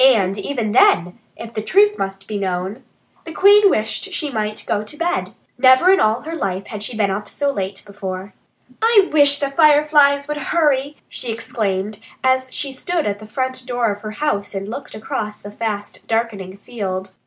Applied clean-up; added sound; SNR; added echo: none; Wind instrument, woodwind instrument; 15 dB; none.